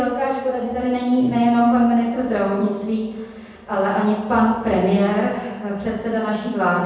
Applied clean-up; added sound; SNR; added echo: none; none; none; reverberation time 1.1 s.